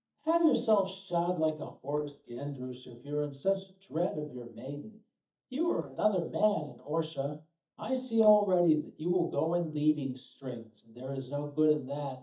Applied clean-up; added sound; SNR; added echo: neural mask model DeepFilterNet 3.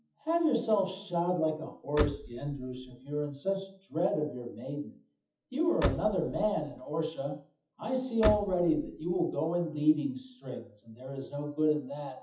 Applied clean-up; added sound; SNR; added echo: classical method WPE with log-MMSE.